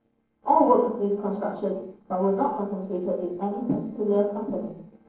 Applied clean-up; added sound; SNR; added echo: neural separator model SepFormer DNS4.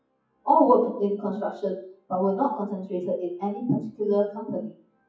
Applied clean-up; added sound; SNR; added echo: classical method WPE with log-MMSE.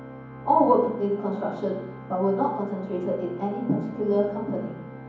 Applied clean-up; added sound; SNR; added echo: none; Organ; 15 dB; reverberation time 1.2 s.